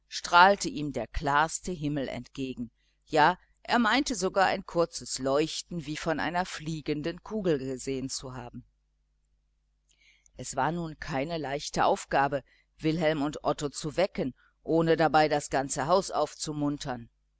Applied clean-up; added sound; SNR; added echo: none; none; none; none.